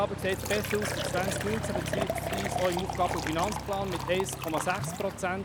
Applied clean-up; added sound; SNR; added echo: none; Aircraft + Liquid; 1 dB; none.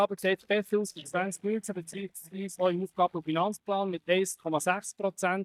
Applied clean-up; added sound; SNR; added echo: neural mask model DeepFilterNet 3.